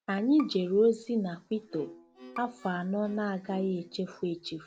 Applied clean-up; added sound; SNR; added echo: none; Bowed string instrument + Bowed string instrument; 19 dB; none.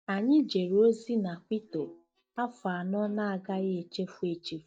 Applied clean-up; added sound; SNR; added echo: neural mask model DeepFilterNet 3.